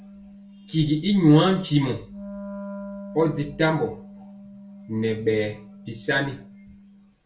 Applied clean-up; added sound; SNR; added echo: none; Wind instrument, woodwind instrument; 16 dB; reverberation time 0.2 s.